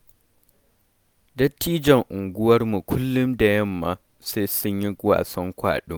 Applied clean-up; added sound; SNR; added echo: none; none; none; none.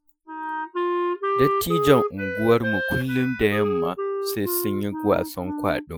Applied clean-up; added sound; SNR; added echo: classical method Wiener filter.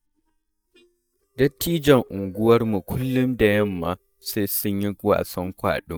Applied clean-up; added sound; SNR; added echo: neural mask model DeepFilterNet 3.